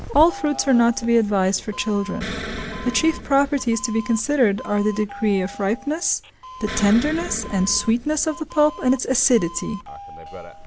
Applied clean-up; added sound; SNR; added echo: none; Explosion + Doorbell; 13 dB; none.